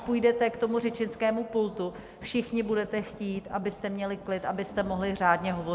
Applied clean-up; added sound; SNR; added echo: none; Thunder; 19 dB; none.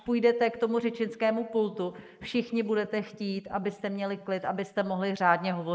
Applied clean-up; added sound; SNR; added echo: neural mask model Resemble Enhance denoiser.